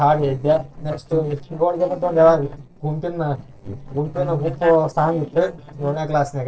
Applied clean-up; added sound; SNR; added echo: neural separator model SepFormer DNS4.